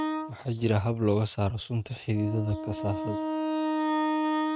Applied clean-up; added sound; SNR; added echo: neural mask model RNNoise.